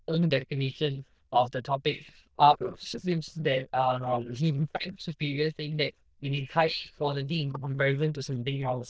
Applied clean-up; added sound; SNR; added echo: neural diffusion model UNIVERSE++.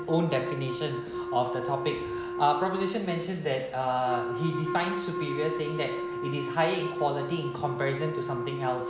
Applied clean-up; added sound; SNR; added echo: none; Wind instrument, woodwind instrument; 4 dB; none.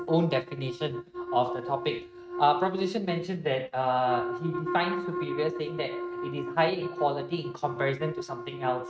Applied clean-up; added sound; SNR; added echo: neural mask model RNNoise.